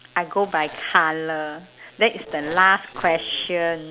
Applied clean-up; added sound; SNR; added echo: none; none; none; none.